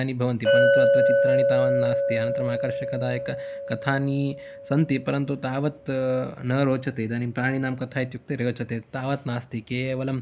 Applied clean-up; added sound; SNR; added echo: none; Chink, clink; -1 dB; none.